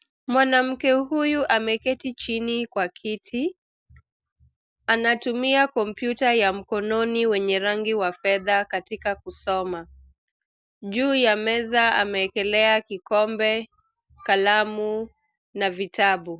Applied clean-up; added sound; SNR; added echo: none; none; none; none.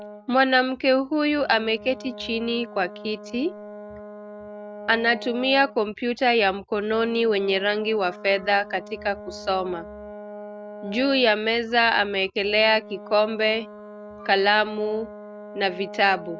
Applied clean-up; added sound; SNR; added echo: none; Brass instrument; 16 dB; none.